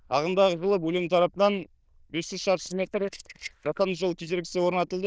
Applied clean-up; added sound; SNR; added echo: neural diffusion model UNIVERSE++.